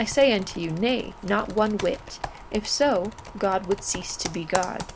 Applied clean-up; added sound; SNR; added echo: none; Computer keyboard; 12 dB; none.